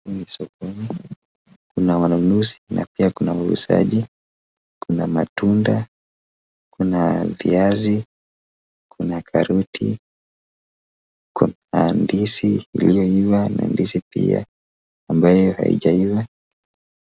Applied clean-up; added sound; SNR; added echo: none; none; none; none.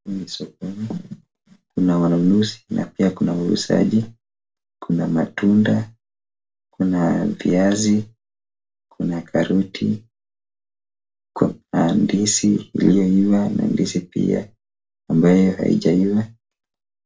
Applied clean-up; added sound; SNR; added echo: none; none; none; reverberation time 0.2 s.